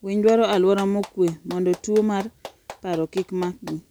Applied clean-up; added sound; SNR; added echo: none; Clapping; 19 dB; none.